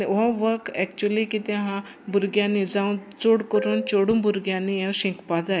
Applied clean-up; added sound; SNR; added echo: none; none; none; none.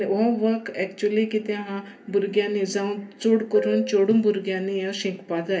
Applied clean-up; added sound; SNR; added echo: none; none; none; reverberation time 0.3 s.